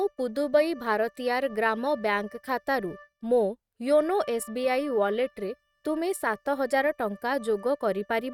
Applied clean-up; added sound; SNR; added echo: neural mask model RNNoise.